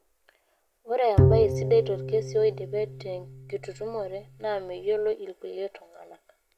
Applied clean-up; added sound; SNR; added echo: none; Bowed string instrument; 0 dB; none.